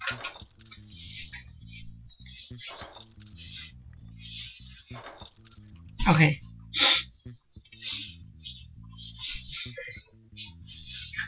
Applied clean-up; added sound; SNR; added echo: none; Keys jangling + Bass guitar; 17 dB; none.